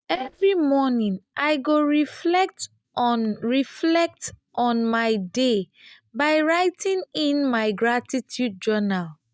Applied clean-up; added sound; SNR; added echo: neural mask model DeepFilterNet 3.